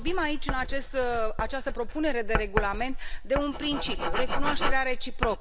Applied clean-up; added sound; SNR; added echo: none; Writing; -3 dB; none.